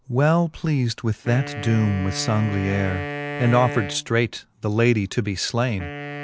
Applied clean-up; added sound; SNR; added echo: none; Wind instrument, woodwind instrument; 11 dB; none.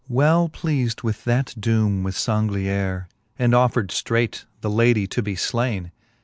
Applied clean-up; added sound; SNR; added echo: none; none; none; none.